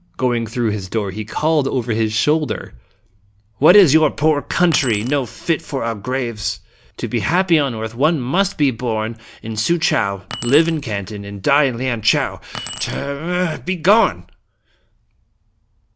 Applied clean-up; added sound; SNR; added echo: none; Keys jangling; 14 dB; none.